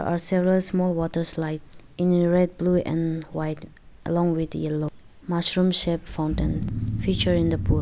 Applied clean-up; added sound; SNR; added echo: none; none; none; none.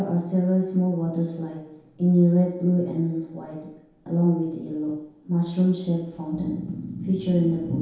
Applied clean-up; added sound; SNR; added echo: none; none; none; reverberation time 0.8 s.